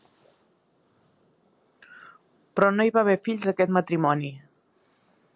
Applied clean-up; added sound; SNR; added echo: none; none; none; none.